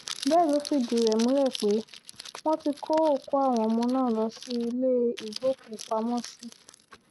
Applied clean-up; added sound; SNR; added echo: neural mask model RNNoise.